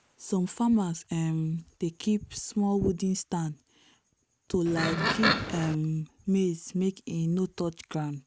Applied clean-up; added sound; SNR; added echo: none; Livestock, farm animals, working animals; -1 dB; none.